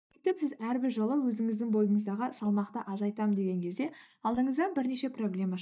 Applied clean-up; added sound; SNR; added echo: neural mask model DeepFilterNet 3.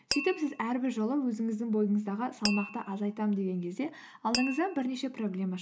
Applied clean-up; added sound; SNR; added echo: none; Glass; 9 dB; none.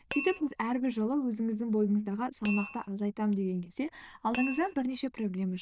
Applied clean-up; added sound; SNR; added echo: neural diffusion model UNIVERSE++.